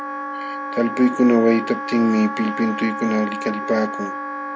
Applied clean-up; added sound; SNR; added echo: none; Wind instrument, woodwind instrument; 7 dB; none.